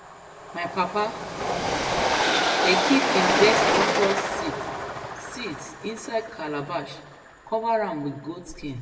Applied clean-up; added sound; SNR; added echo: none; Train; -2 dB; reverberation time 1.3 s.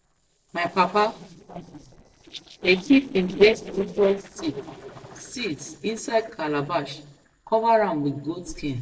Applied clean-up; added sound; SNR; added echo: neural separator model SepFormer DNS4.